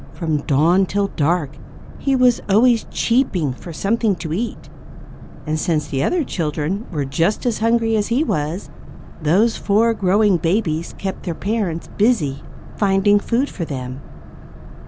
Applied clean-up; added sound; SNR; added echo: none; Boat, Water vehicle; 14 dB; none.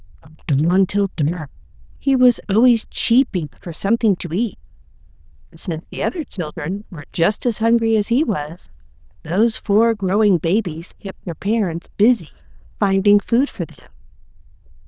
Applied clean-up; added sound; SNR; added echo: neural diffusion model UNIVERSE++.